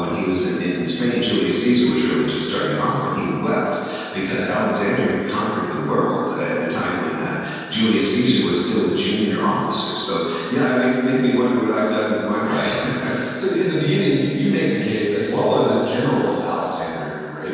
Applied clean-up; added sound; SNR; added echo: none; none; none; reverberation time 2.1 s.